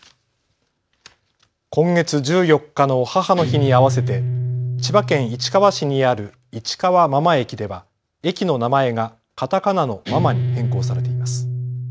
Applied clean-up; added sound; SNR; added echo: none; Guitar; 6 dB; none.